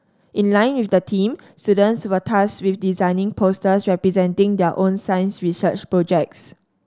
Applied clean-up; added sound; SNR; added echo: none; none; none; none.